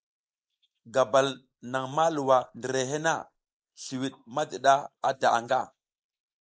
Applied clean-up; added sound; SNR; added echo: neural mask model Resemble Enhance denoiser.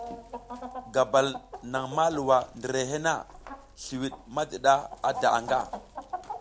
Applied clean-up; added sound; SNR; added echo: none; Chicken, rooster; 13 dB; none.